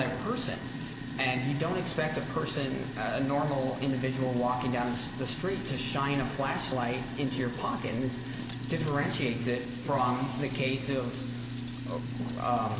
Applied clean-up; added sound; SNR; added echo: none; Sink (filling or washing); 6 dB; none.